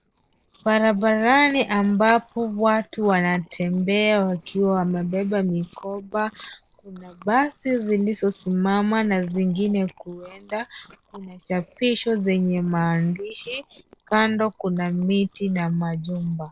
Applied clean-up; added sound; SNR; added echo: neural separator model SepFormer DNS4.